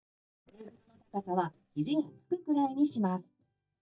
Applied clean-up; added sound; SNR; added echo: neural mask model DeepFilterNet 3.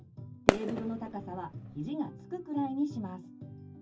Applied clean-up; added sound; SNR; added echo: none; Fireworks; -4 dB; reverberation time 0.4 s.